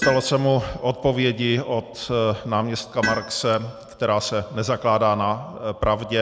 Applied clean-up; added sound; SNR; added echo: none; Tools; 13 dB; none.